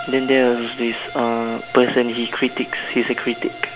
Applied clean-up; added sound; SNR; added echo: none; Bowed string instrument; 16 dB; none.